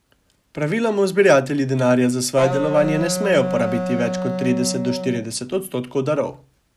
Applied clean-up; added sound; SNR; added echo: none; Wind instrument, woodwind instrument; 5 dB; none.